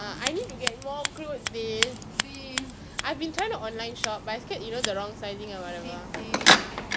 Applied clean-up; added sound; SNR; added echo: none; Scissors; -4 dB; none.